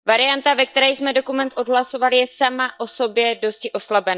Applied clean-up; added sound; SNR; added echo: neural mask model DeepFilterNet 3.